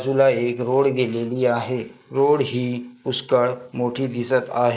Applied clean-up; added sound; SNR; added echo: neural mask model Resemble Enhance denoiser.